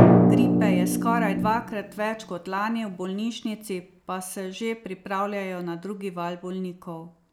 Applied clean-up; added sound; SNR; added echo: none; Drum; -4 dB; none.